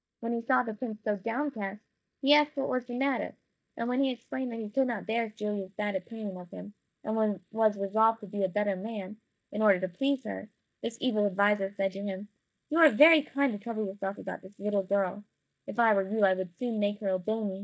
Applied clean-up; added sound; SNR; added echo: neural mask model DeepFilterNet 3.